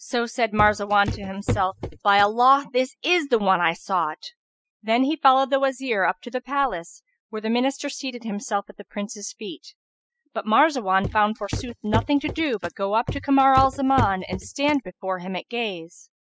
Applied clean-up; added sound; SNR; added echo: classical method spectral subtraction.